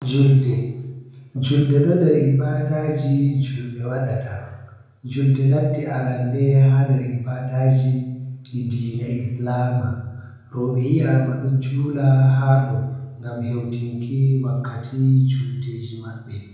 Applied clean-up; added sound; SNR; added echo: none; none; none; reverberation time 0.9 s.